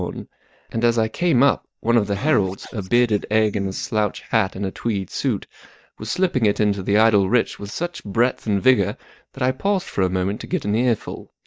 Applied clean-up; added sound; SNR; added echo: neural mask model DeepFilterNet 3.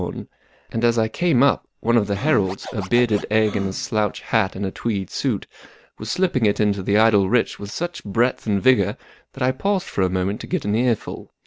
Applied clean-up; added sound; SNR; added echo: none; Scratching (performance technique); 14 dB; none.